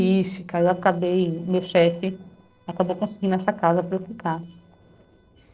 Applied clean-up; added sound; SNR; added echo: neural separator model SepFormer DNS4.